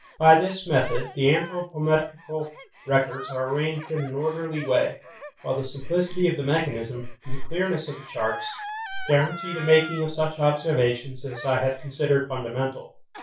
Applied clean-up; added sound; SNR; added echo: none; Gasp; 16 dB; reverberation time 0.2 s.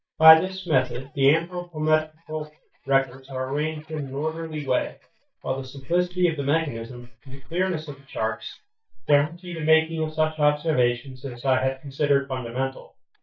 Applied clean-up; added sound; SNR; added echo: neural mask model DeepFilterNet 3.